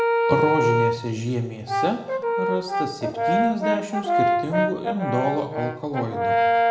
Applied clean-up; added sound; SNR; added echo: none; Brass instrument; -4 dB; reverberation time 0.8 s.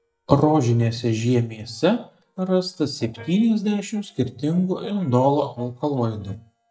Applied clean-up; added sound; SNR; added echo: neural mask model DeepFilterNet 3.